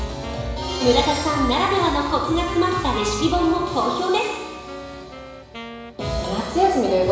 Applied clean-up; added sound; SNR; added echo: none; Wind instrument, woodwind instrument; 15 dB; reverberation time 1.0 s.